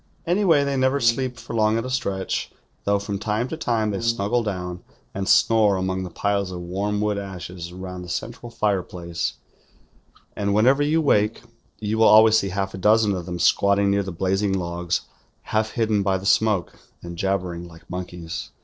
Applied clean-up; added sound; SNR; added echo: neural separator model SepFormer DNS4.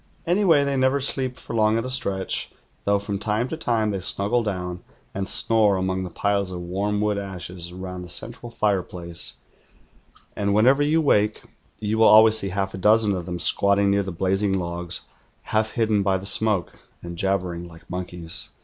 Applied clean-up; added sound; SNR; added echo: none; none; none; none.